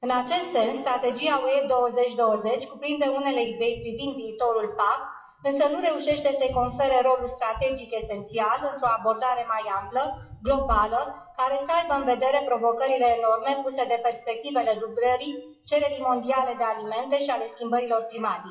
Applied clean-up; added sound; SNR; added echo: classical method WPE with log-MMSE.